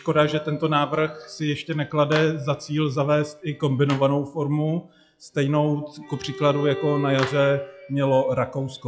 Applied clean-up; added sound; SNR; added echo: classical method log-MMSE.